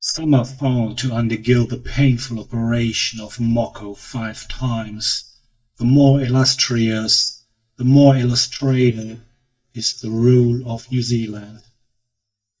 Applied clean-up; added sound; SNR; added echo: neural mask model DeepFilterNet 3.